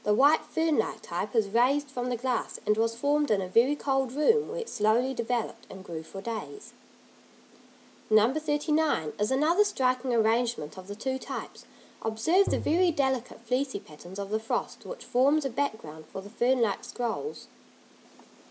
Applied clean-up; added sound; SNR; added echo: none; Tap; 8 dB; none.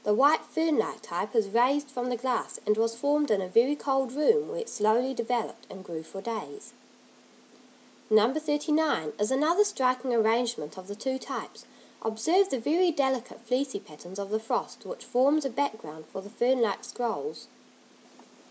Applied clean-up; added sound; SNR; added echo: none; none; none; none.